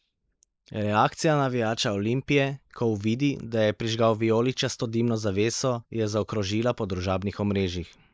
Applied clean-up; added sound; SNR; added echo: neural mask model Resemble Enhance denoiser.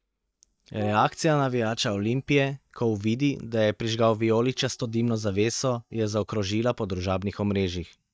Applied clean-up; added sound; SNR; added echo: neural mask model DeepFilterNet 3.